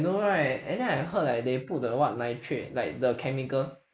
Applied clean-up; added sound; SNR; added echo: neural mask model Resemble Enhance denoiser.